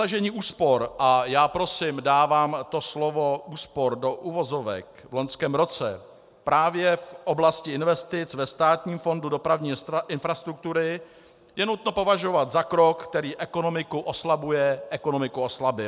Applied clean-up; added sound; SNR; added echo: none; none; none; none.